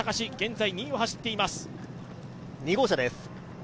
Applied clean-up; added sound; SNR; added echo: none; none; none; none.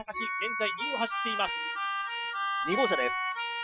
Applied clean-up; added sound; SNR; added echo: classical method Wiener filter.